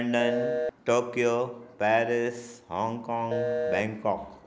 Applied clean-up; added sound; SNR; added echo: none; Telephone; 2 dB; none.